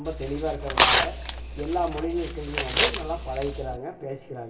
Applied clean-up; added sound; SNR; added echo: none; Tearing; -3 dB; reverberation time 1.6 s.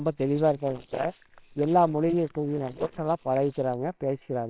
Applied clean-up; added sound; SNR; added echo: neural separator model SepFormer WHAMR!.